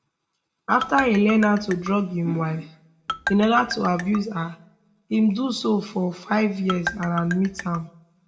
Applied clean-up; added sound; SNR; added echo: none; Marimba, xylophone; 9 dB; reverberation time 0.4 s.